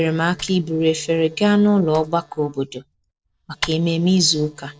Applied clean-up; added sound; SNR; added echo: neural separator model SepFormer DNS4.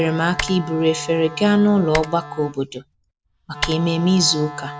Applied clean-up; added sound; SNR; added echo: none; Typing + Wind instrument, woodwind instrument; 12 dB; none.